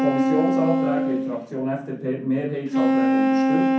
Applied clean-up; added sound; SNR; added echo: none; Wind instrument, woodwind instrument; -5 dB; reverberation time 0.6 s.